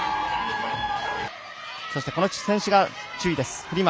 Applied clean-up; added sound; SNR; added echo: none; none; none; none.